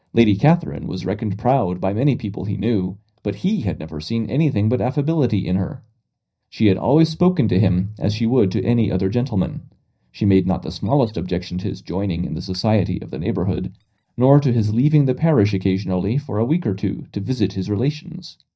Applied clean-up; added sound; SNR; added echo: neural mask model DeepFilterNet 3.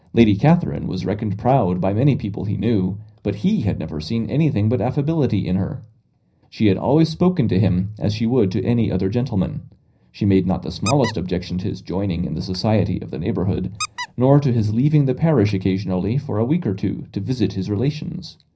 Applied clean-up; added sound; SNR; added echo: none; Squeak; 15 dB; reverberation time 0.4 s.